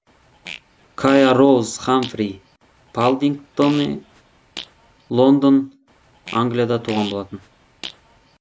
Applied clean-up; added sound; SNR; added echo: none; Fart; 18 dB; none.